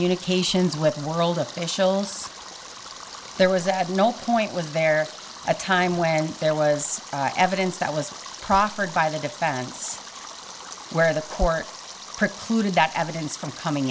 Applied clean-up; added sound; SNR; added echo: none; Stream; 15 dB; none.